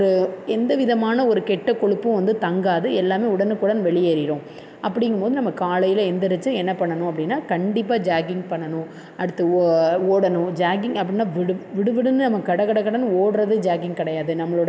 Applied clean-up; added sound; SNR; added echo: none; none; none; none.